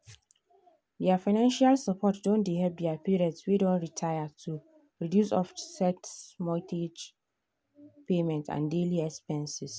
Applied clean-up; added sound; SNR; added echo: none; none; none; none.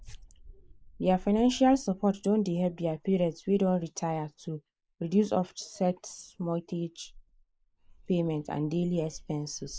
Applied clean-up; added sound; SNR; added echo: neural mask model Resemble Enhance denoiser.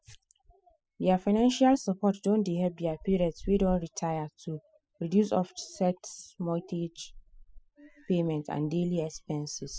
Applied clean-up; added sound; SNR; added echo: classical method spectral subtraction.